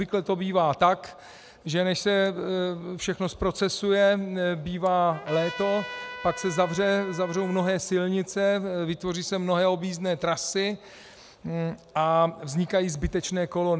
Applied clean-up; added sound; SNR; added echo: none; Trumpet; 13 dB; none.